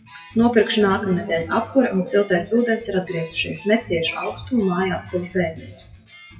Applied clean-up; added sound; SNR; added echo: classical method WPE with log-MMSE.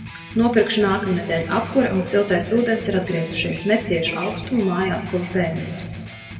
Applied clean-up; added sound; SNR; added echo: none; Electric guitar; 13 dB; reverberation time 1.7 s.